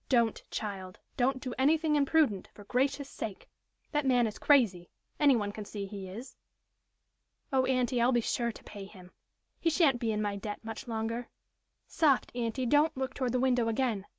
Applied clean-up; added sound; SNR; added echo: none; none; none; none.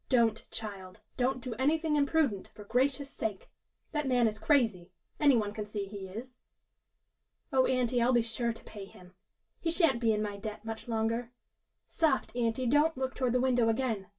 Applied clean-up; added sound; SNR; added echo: none; none; none; reverberation time 0.1 s.